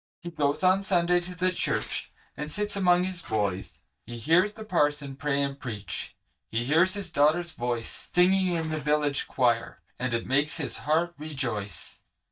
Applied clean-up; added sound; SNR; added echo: neural mask model DeepFilterNet 3.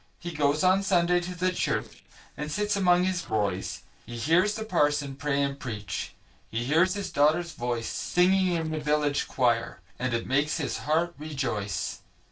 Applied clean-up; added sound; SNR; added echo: neural separator model SepFormer DNS4.